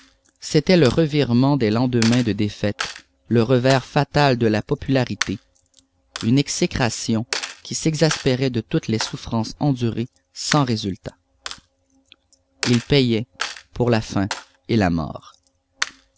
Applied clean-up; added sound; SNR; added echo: none; Coin (dropping); 14 dB; none.